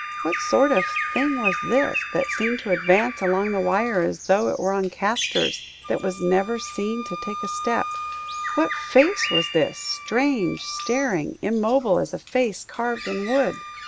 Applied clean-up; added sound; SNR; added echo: none; Wind instrument, woodwind instrument + Bird vocalization, bird call, bird song; 7 dB; none.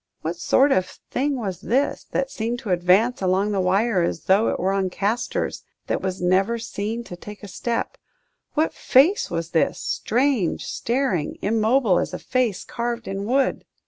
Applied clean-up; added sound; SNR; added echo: none; none; none; none.